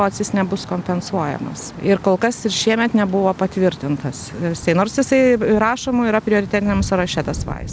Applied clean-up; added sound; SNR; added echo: none; none; none; none.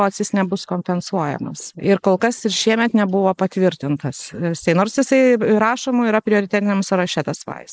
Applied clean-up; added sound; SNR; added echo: neural mask model Resemble Enhance denoiser.